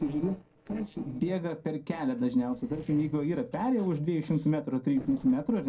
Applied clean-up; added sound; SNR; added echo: neural separator model SepFormer DNS4.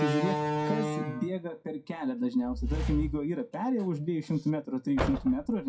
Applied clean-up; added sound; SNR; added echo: classical method WPE with log-MMSE.